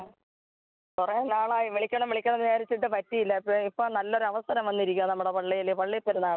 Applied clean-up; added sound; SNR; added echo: none; none; none; none.